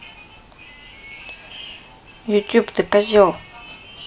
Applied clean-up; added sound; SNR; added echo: none; none; none; none.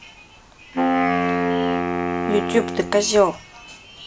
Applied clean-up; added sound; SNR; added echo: none; Wind instrument, woodwind instrument; -1 dB; none.